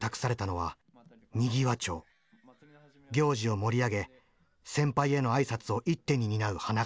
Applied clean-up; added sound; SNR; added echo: none; none; none; none.